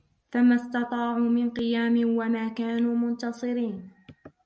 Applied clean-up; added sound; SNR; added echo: none; none; none; none.